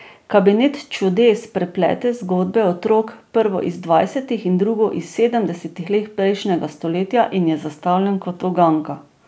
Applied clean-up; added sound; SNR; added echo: none; none; none; none.